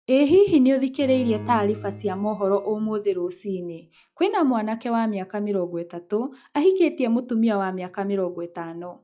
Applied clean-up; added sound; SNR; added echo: classical method log-MMSE.